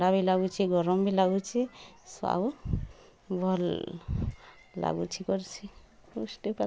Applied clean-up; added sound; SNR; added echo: none; none; none; none.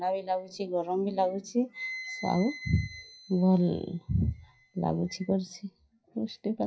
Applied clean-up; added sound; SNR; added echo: classical method WPE with log-MMSE.